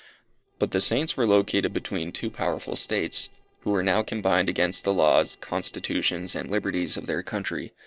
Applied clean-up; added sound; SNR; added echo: neural separator model SepFormer DNS4.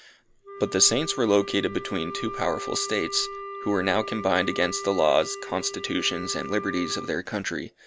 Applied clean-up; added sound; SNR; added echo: none; Wind instrument, woodwind instrument; 10 dB; none.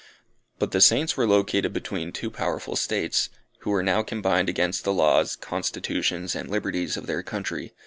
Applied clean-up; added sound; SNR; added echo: none; none; none; none.